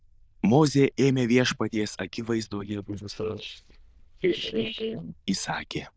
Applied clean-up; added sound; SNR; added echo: neural diffusion model UNIVERSE++.